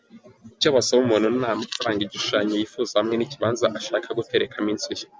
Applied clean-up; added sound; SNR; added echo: none; none; none; none.